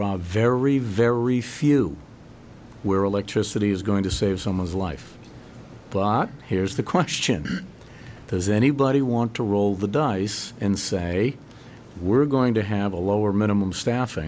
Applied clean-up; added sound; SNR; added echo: none; none; none; none.